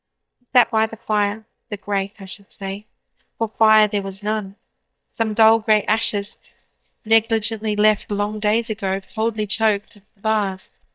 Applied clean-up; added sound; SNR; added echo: neural mask model DeepFilterNet 3.